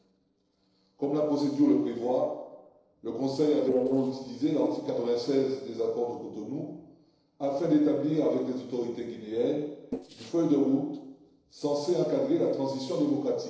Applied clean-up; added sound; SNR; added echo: neural separator model SepFormer DNS4.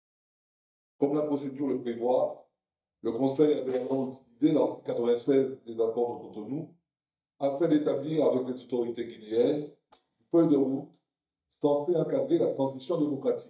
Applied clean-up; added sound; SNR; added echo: neural mask model DeepFilterNet 3.